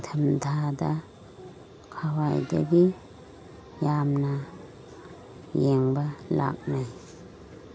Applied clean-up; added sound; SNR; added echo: none; none; none; none.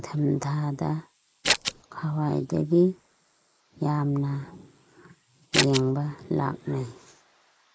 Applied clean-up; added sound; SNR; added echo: neural mask model Resemble Enhance denoiser.